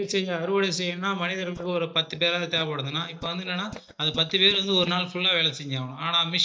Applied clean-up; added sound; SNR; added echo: neural mask model DeepFilterNet 3.